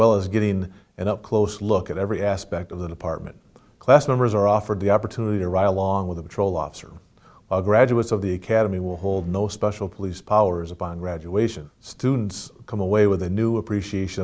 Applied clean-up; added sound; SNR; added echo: none; none; none; none.